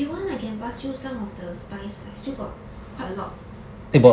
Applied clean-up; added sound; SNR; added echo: none; none; none; none.